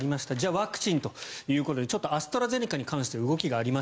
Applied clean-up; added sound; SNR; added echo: none; none; none; none.